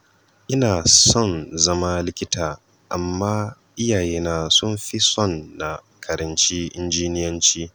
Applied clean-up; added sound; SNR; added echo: none; none; none; none.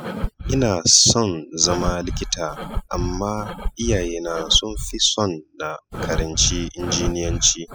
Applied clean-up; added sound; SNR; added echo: classical method spectral subtraction.